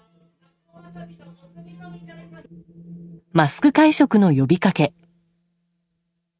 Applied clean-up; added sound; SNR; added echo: neural mask model RNNoise.